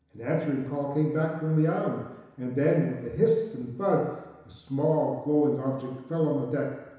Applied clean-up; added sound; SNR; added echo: none; none; none; reverberation time 1.0 s.